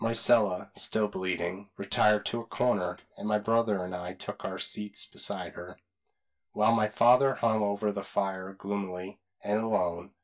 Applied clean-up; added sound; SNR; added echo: neural mask model DeepFilterNet 3.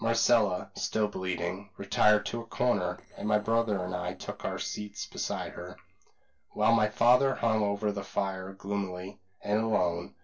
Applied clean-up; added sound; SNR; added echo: neural separator model SepFormer DNS4.